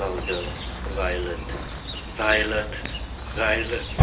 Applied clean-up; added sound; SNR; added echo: none; Chirp, tweet; -1 dB; reverberation time 0.2 s.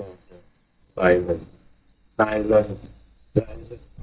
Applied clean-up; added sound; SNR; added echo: neural mask model DeepFilterNet 3.